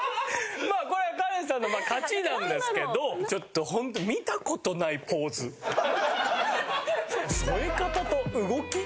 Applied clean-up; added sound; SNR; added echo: none; none; none; none.